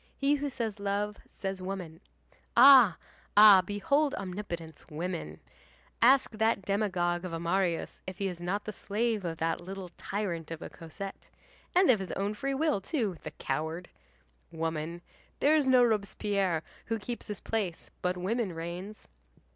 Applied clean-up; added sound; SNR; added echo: none; none; none; none.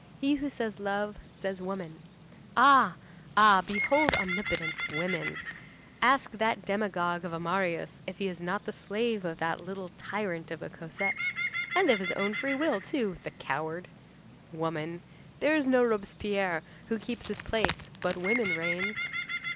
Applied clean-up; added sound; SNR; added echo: none; Bird + Wood; 7 dB; none.